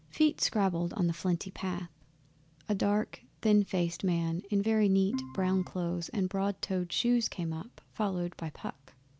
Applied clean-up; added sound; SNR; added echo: none; Organ; 11 dB; none.